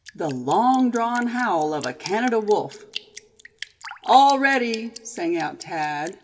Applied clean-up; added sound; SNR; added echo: none; Drip; 19 dB; reverberation time 0.4 s.